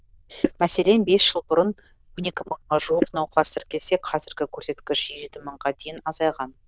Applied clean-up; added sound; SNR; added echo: neural diffusion model UNIVERSE++.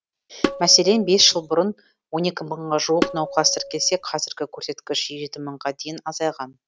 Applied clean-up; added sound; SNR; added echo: none; Tabla; 6 dB; none.